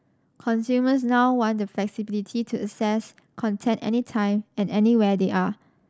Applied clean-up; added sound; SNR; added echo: none; none; none; none.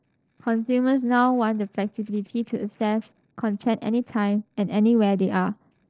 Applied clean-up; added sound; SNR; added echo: neural separator model SepFormer DNS4.